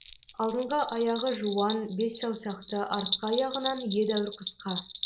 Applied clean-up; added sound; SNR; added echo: none; Bell; 7 dB; none.